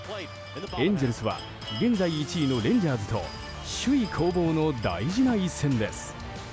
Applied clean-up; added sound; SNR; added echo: none; Bell; 19 dB; none.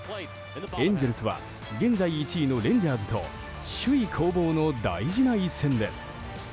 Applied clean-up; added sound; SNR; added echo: none; none; none; none.